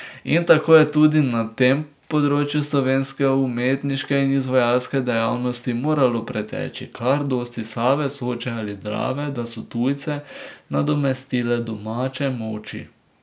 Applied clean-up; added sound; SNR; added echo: none; none; none; none.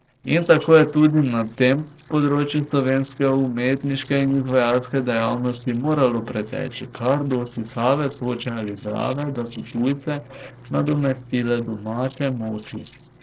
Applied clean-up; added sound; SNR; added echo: neural separator model SepFormer DNS4.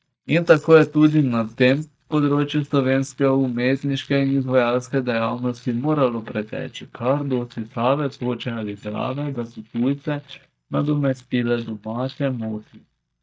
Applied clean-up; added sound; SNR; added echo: neural mask model DeepFilterNet 3.